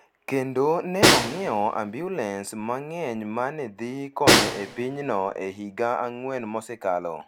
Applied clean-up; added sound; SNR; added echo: none; Snare drum; -1 dB; none.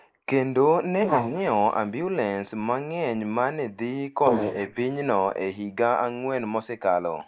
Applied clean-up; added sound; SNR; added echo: neural mask model Resemble Enhance denoiser.